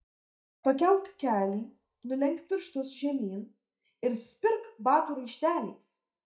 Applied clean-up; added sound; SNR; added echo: neural mask model DeepFilterNet 3.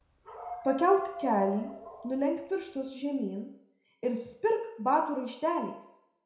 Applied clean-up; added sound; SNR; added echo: none; Dog; 12 dB; reverberation time 0.5 s.